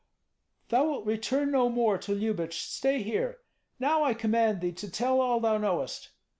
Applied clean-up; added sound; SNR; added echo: none; none; none; none.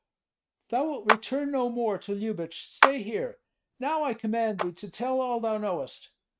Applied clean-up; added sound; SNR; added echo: neural mask model RNNoise.